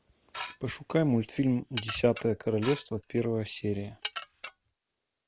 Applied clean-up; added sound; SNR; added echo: none; Dishes, pots, and pans / Glass; 13 dB; none.